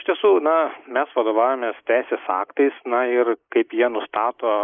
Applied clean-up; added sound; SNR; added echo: neural mask model Resemble Enhance denoiser.